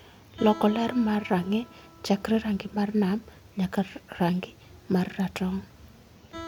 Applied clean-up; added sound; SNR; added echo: none; Guitar; 20 dB; none.